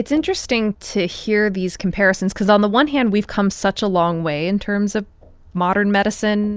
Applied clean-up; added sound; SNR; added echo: none; none; none; none.